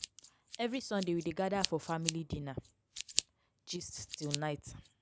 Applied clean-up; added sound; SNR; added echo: none; Scissors; 4 dB; none.